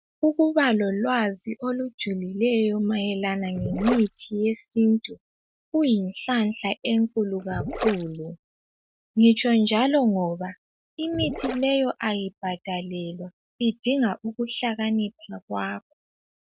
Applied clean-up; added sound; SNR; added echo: neural mask model RNNoise.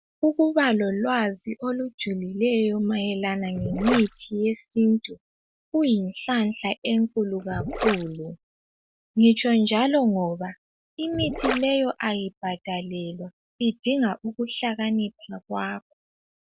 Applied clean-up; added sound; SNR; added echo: none; Gurgling; 6 dB; none.